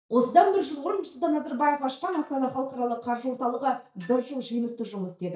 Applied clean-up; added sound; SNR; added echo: neural mask model DeepFilterNet 3.